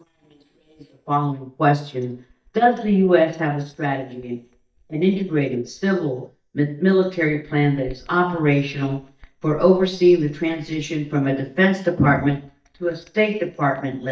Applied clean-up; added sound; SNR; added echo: neural mask model DeepFilterNet 3.